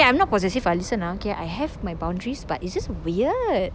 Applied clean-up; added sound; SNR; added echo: none; none; none; none.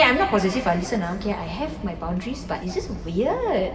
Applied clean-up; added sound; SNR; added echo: none; none; none; reverberation time 2.3 s.